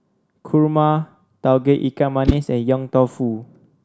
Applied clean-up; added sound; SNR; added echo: none; Whoosh, swoosh, swish; 8 dB; none.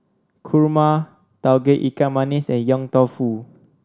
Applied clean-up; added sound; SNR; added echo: none; none; none; none.